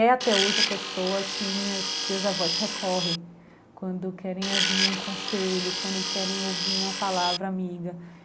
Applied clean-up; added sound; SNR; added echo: none; Tools; -1 dB; none.